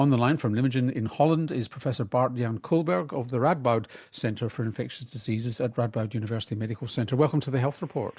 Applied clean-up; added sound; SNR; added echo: none; none; none; none.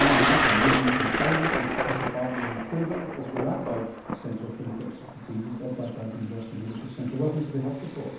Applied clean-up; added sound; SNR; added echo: none; Thunder; -1 dB; reverberation time 0.9 s.